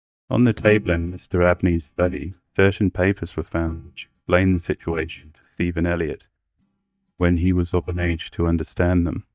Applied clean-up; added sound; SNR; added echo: neural mask model DeepFilterNet 3.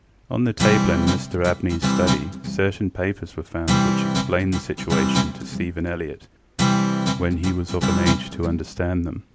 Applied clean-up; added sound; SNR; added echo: none; Guitar; -2 dB; none.